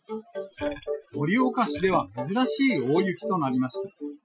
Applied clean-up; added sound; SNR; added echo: classical method Wiener filter.